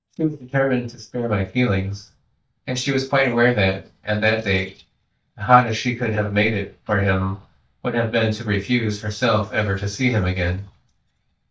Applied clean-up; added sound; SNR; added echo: neural mask model DeepFilterNet 3.